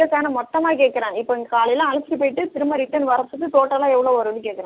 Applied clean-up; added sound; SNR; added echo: none; none; none; none.